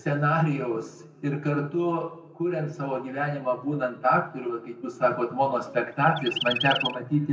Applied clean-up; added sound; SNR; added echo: none; Chirp, tweet; 5 dB; reverberation time 1.2 s.